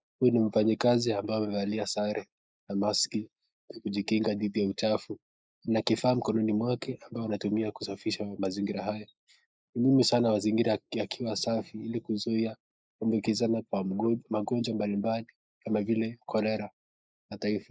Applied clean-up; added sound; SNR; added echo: neural mask model Resemble Enhance denoiser.